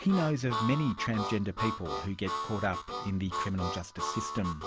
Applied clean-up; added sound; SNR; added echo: none; Harmonica; 5 dB; none.